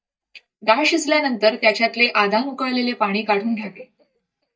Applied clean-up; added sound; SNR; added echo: neural mask model DeepFilterNet 3.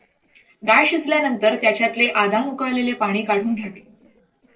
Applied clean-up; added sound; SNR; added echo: neural separator model SepFormer DNS4.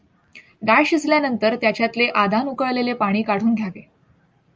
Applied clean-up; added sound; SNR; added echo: none; none; none; none.